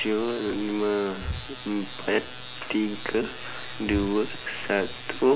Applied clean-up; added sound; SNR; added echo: none; Breathing; 14 dB; none.